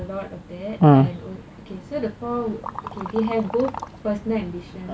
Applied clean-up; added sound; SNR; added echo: none; Liquid; 11 dB; none.